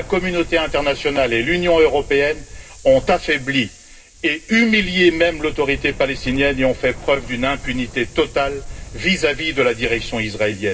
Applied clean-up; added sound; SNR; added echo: none; Wind; 14 dB; reverberation time 0.2 s.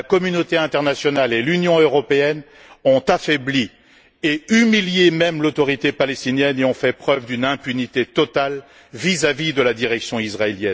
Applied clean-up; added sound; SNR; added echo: none; none; none; none.